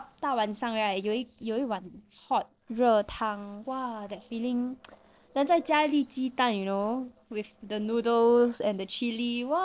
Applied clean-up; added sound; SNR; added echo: neural separator model SepFormer DNS4.